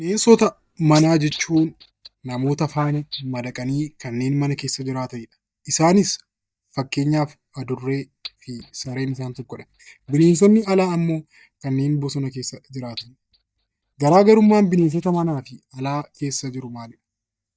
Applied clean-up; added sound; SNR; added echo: neural mask model DeepFilterNet 3.